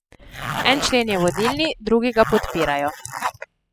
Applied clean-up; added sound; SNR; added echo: classical method spectral subtraction.